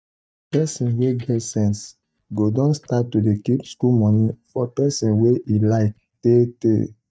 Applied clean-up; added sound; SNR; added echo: neural mask model DeepFilterNet 3.